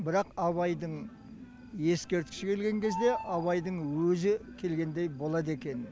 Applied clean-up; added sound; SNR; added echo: none; Bird; 15 dB; none.